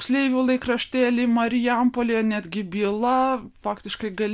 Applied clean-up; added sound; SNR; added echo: none; none; none; none.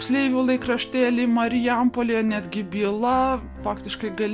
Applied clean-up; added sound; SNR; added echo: none; Piano; 16 dB; none.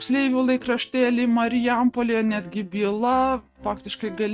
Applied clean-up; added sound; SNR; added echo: neural mask model RNNoise.